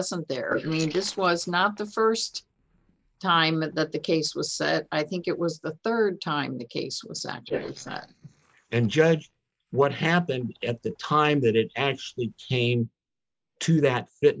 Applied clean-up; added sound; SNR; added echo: neural mask model Resemble Enhance denoiser.